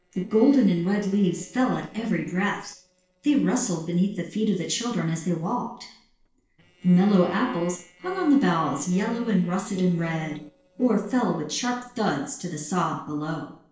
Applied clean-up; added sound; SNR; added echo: neural separator model SepFormer DNS4.